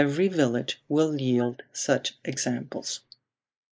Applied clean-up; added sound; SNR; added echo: neural mask model Resemble Enhance denoiser.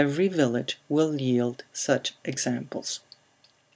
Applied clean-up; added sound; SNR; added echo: none; none; none; none.